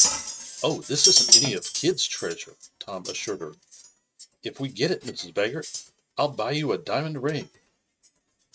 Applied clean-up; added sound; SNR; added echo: neural mask model RNNoise.